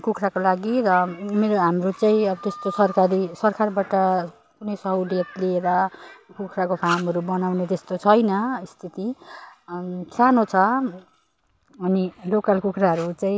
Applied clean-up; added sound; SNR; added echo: none; none; none; none.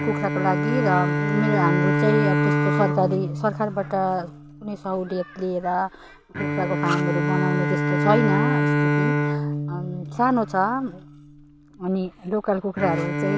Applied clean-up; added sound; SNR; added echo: none; Bowed string instrument; -1 dB; none.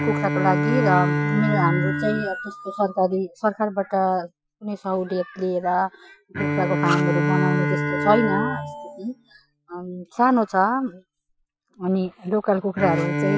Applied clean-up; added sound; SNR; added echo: classical method Wiener filter.